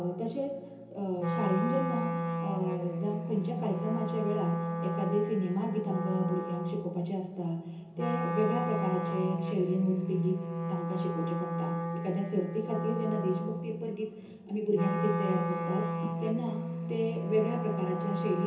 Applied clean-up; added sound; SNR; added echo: none; Wind instrument, woodwind instrument; 1 dB; reverberation time 0.6 s.